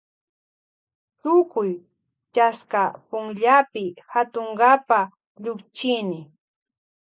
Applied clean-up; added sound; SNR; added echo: none; none; none; none.